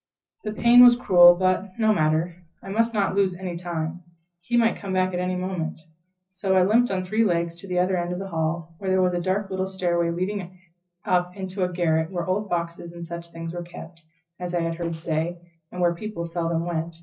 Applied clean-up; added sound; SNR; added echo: neural separator model SepFormer DNS4.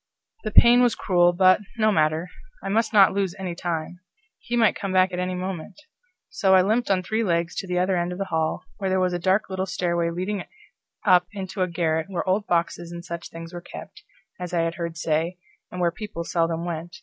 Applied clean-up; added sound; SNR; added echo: none; none; none; none.